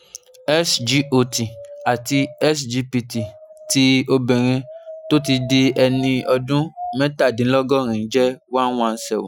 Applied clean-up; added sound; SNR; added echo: classical method Wiener filter.